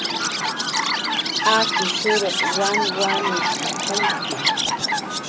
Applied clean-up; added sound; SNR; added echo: none; Chirp, tweet; -5 dB; none.